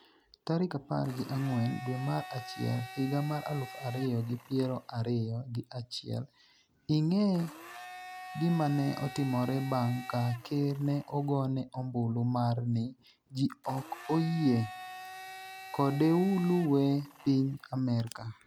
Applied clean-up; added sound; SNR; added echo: none; Domestic sounds, home sounds; 16 dB; none.